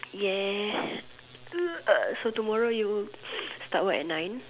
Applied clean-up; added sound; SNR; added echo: none; none; none; none.